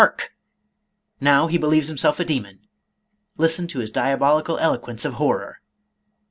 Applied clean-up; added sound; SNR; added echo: none; none; none; none.